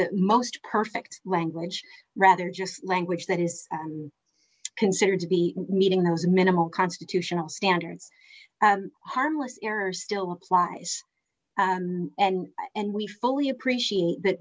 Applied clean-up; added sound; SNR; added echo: none; none; none; none.